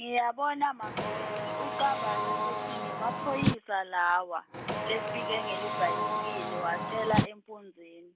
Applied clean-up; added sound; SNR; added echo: none; Car; 0 dB; none.